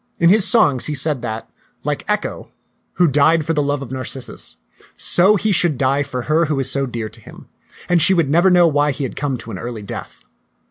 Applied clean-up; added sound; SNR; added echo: none; none; none; none.